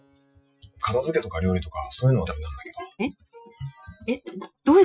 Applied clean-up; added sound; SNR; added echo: classical method Wiener filter.